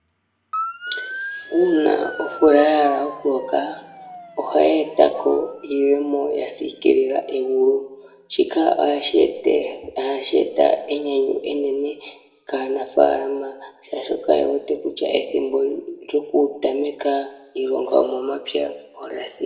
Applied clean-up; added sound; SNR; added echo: none; Motor vehicle (road) / Siren; 19 dB; reverberation time 0.7 s.